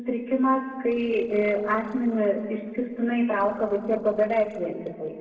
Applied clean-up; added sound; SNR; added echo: neural separator model SepFormer DNS4.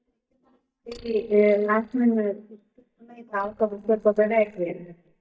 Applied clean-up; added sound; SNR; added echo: neural mask model DeepFilterNet 3.